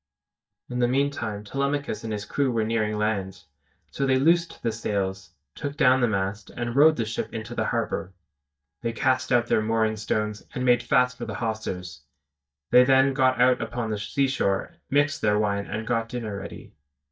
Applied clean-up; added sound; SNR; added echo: neural mask model DeepFilterNet 3.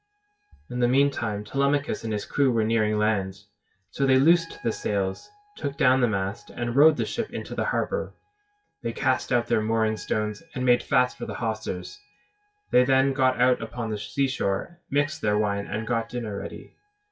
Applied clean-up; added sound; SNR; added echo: classical method WPE with log-MMSE.